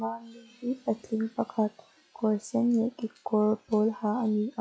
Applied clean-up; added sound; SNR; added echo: classical method log-MMSE.